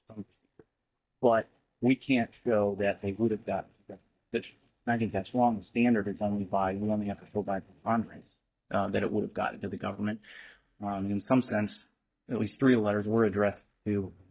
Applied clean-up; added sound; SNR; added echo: neural mask model DeepFilterNet 3.